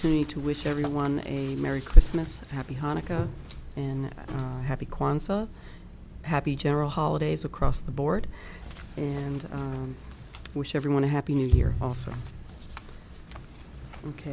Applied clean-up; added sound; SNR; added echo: none; none; none; none.